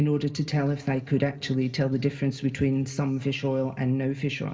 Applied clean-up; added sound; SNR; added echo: none; none; none; reverberation time 2.0 s.